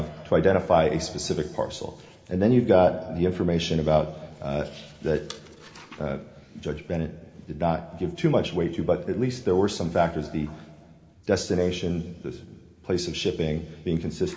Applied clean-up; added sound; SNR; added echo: none; none; none; reverberation time 1.7 s.